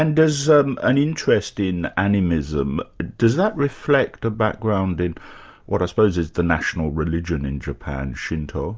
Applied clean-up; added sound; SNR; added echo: none; none; none; none.